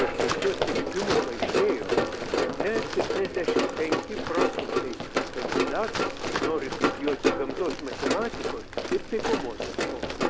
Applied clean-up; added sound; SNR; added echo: none; Run; -4 dB; none.